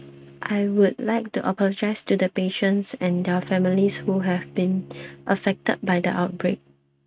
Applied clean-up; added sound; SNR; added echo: neural mask model RNNoise.